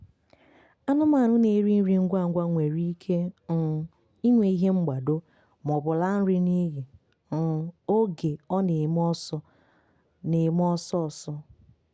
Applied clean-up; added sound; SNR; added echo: none; none; none; none.